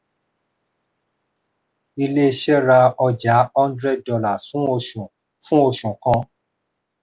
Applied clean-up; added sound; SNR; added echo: none; none; none; none.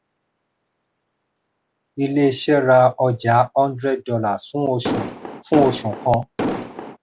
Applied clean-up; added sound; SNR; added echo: none; Explosion; 5 dB; none.